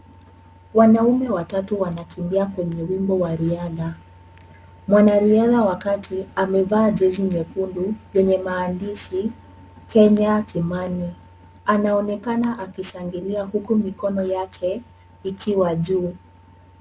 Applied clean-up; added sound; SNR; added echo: none; none; none; none.